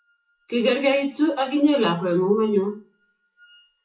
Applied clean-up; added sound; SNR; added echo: classical method WPE with log-MMSE.